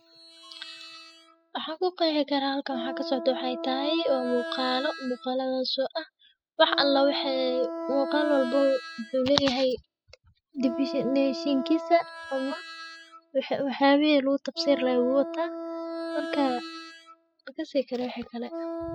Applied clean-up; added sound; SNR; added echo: classical method spectral subtraction.